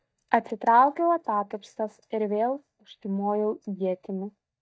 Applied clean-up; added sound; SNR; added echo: neural mask model DeepFilterNet 3.